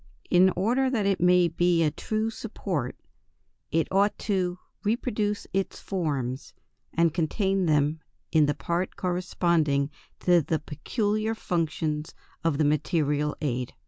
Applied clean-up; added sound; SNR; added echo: none; none; none; none.